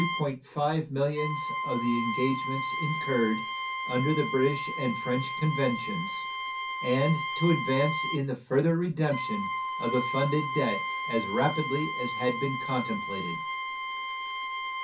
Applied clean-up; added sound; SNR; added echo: none; Bowed string instrument; 3 dB; reverberation time 0.3 s.